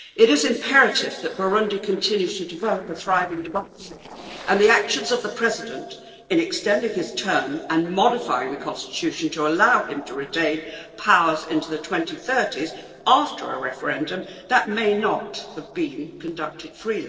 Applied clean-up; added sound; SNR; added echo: neural separator model SepFormer DNS4.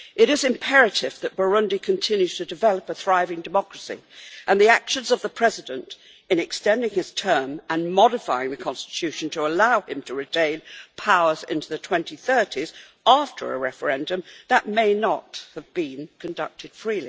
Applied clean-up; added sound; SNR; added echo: none; none; none; none.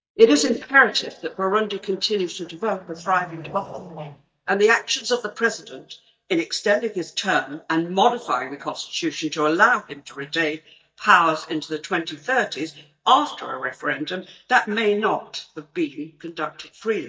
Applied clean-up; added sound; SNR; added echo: neural mask model DeepFilterNet 3.